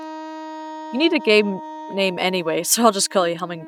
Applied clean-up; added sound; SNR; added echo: neural mask model RNNoise.